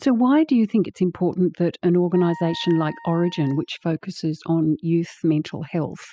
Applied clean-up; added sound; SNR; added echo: classical method spectral subtraction.